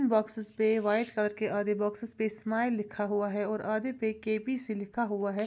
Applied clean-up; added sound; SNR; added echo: none; none; none; none.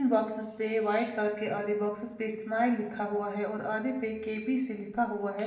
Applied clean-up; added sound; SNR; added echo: none; none; none; reverberation time 0.8 s.